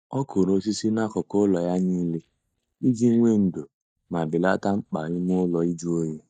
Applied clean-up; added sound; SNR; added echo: neural mask model DeepFilterNet 3.